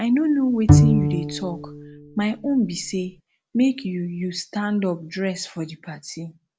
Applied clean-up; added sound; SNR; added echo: none; Bowed string instrument; -3 dB; none.